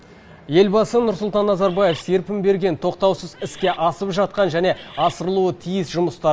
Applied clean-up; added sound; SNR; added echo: none; Bird; 17 dB; none.